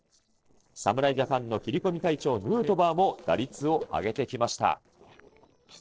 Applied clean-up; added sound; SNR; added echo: neural separator model SepFormer DNS4.